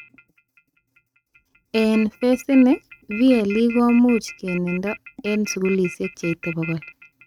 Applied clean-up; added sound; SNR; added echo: neural mask model RNNoise.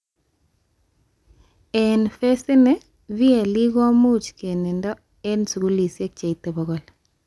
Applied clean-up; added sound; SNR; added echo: none; none; none; none.